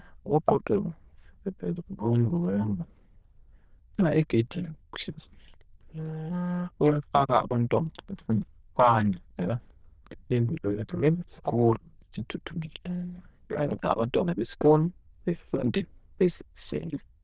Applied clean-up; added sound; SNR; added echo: neural diffusion model UNIVERSE++.